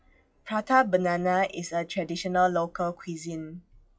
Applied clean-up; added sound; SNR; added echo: classical method log-MMSE.